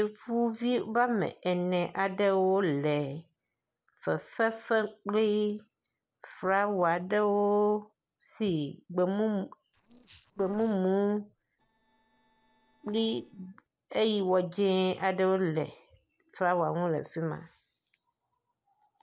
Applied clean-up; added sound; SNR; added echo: neural separator model SepFormer DNS4.